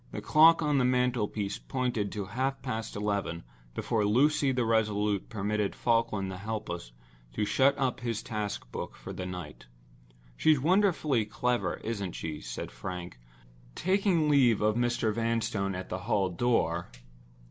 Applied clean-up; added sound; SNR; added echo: none; none; none; none.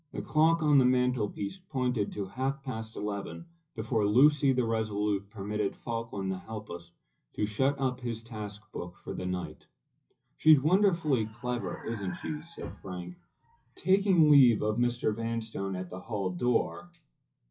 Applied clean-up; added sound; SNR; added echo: classical method WPE with log-MMSE.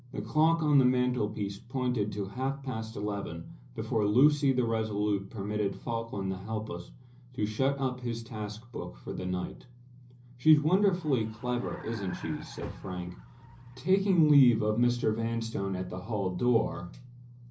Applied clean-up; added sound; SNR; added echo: none; Vehicle; 18 dB; reverberation time 0.5 s.